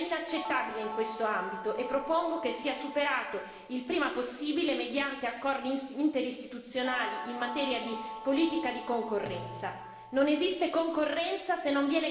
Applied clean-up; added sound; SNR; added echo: none; Guitar; 11 dB; reverberation time 1.4 s.